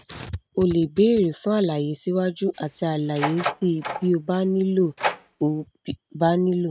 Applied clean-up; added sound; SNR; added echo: neural mask model RNNoise.